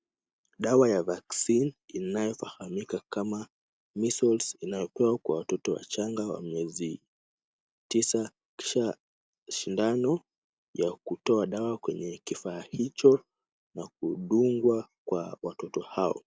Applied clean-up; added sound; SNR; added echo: none; none; none; none.